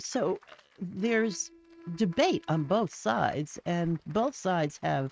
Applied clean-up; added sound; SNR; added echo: neural mask model RNNoise.